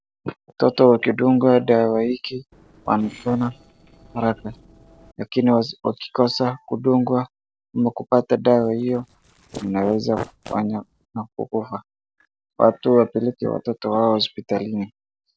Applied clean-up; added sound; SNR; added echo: neural separator model SepFormer DNS4.